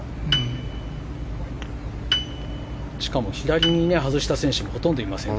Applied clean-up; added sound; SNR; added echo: none; Piano; 7 dB; none.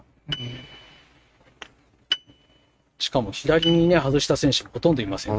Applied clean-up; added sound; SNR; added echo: neural mask model RNNoise.